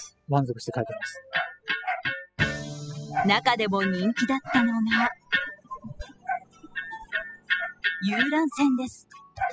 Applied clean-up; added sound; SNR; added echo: classical method spectral subtraction.